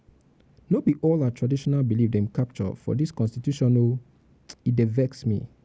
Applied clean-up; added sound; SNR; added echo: none; none; none; none.